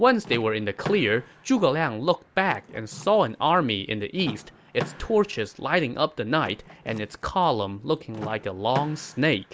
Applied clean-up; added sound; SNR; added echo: none; Door / Car; 16 dB; none.